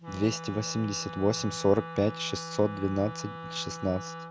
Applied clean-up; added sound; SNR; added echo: none; Wind instrument, woodwind instrument; 10 dB; none.